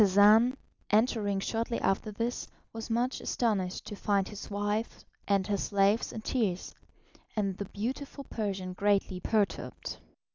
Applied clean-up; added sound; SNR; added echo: none; none; none; none.